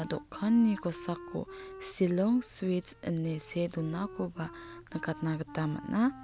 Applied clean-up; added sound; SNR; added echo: none; Wind instrument, woodwind instrument; 16 dB; none.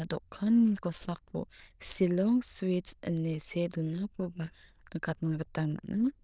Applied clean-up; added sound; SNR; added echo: neural diffusion model UNIVERSE++.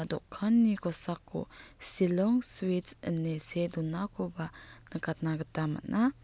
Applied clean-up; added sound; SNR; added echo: none; none; none; none.